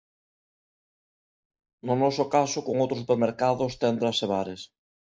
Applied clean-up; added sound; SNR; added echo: neural mask model Resemble Enhance denoiser.